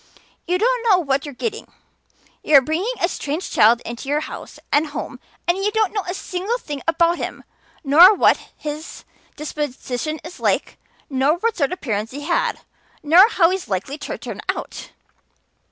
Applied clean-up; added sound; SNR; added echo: none; none; none; none.